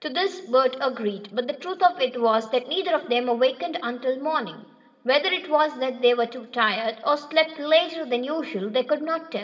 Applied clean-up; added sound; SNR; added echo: none; none; none; reverberation time 2.9 s.